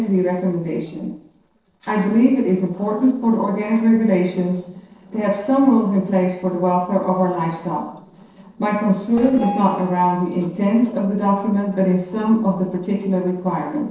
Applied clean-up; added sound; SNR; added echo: neural separator model SepFormer DNS4.